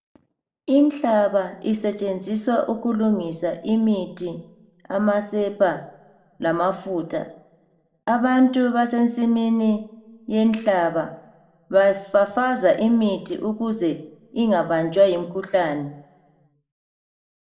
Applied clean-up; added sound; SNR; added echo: none; none; none; reverberation time 0.6 s.